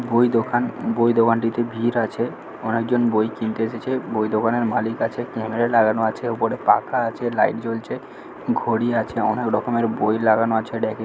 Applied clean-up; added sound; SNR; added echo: none; none; none; none.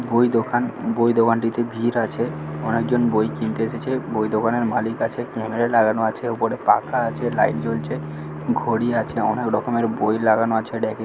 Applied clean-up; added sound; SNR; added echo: none; Bowed string instrument; 14 dB; none.